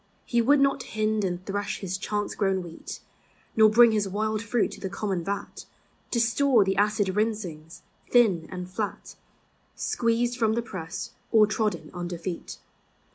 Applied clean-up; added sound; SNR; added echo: none; none; none; none.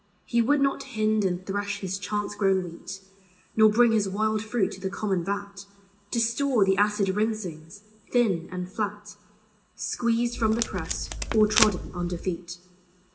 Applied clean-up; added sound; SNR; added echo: none; Packing tape, duct tape; 4 dB; reverberation time 2.0 s.